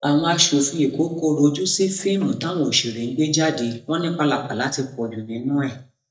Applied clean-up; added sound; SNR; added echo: neural mask model DeepFilterNet 3.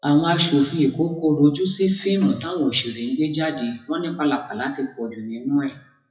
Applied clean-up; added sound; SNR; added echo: classical method WPE with log-MMSE.